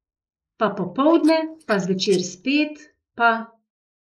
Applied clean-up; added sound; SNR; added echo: neural mask model Resemble Enhance denoiser.